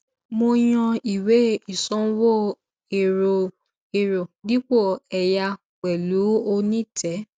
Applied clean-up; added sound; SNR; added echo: none; none; none; none.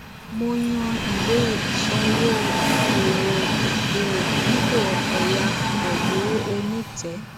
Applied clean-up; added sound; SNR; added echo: none; Train; -3 dB; none.